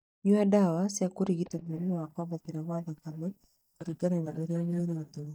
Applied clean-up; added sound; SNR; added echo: neural mask model DeepFilterNet 3.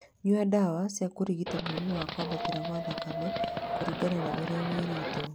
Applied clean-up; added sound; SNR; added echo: none; Dog + Livestock, farm animals, working animals; 3 dB; none.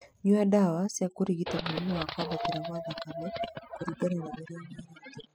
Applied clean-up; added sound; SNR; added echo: classical method spectral subtraction.